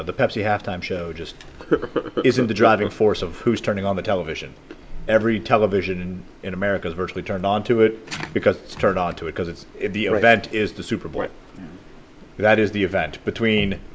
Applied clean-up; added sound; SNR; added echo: none; none; none; none.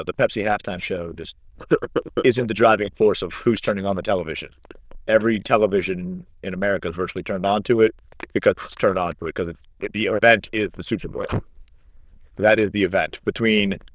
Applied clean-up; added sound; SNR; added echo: neural diffusion model UNIVERSE++.